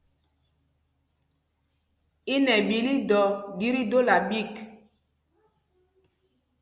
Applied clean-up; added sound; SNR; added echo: none; none; none; none.